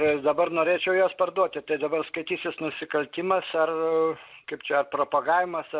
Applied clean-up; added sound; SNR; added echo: none; none; none; none.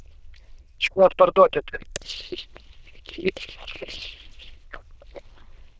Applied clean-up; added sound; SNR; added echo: neural diffusion model UNIVERSE++.